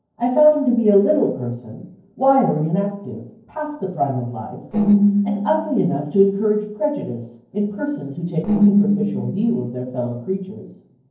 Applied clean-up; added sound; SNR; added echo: neural separator model SepFormer DNS4.